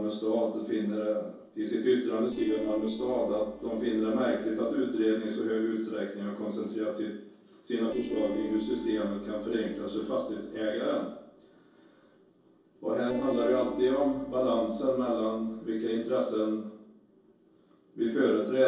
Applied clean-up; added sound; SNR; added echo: neural separator model SepFormer DNS4.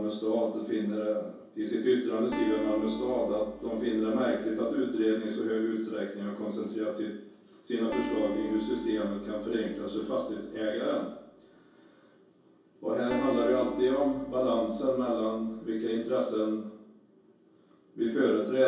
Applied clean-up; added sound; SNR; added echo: none; Acoustic guitar; 11 dB; reverberation time 0.6 s.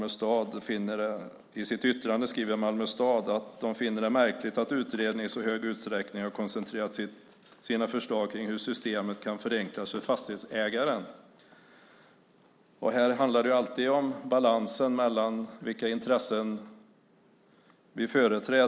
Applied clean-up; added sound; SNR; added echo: none; none; none; none.